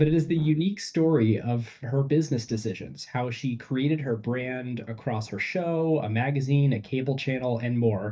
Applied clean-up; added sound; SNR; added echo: neural mask model DeepFilterNet 3.